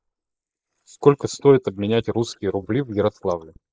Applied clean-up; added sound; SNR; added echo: neural mask model Resemble Enhance denoiser.